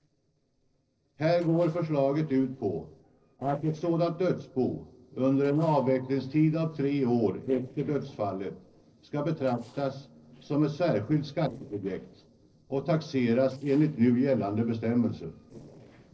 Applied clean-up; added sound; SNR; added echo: neural separator model SepFormer DNS4.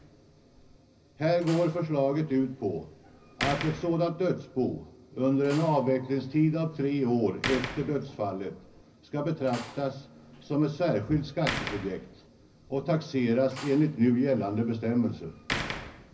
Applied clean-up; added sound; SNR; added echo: none; Slam; 13 dB; reverberation time 0.4 s.